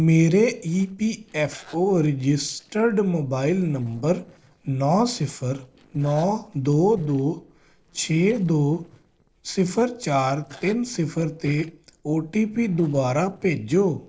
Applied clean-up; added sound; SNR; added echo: neural separator model SepFormer DNS4.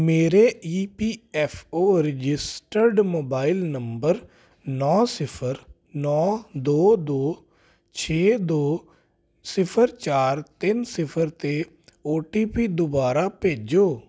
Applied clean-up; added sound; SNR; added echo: none; none; none; none.